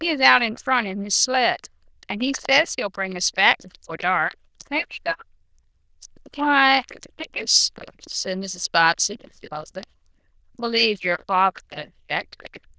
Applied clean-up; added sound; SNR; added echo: neural diffusion model UNIVERSE++.